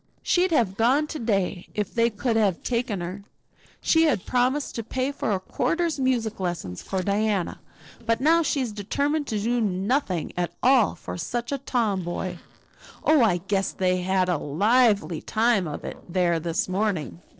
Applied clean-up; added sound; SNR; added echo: neural separator model SepFormer DNS4.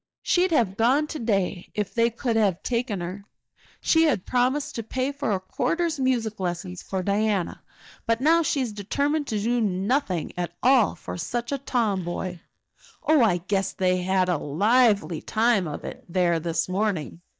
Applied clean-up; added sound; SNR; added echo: neural mask model DeepFilterNet 3.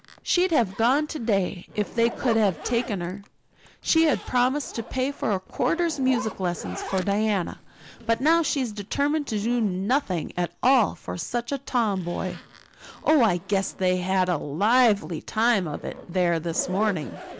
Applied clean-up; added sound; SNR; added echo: none; Zipper (clothing); 17 dB; none.